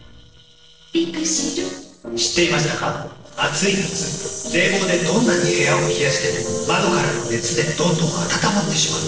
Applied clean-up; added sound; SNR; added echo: neural separator model SepFormer DNS4.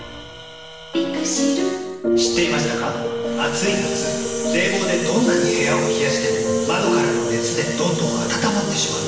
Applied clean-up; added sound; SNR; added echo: none; Tools; 19 dB; reverberation time 1.3 s.